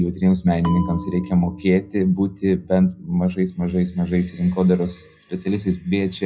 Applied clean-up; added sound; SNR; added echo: none; Bell; 17 dB; reverberation time 0.4 s.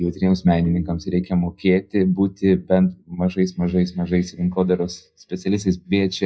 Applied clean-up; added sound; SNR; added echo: neural mask model DeepFilterNet 3.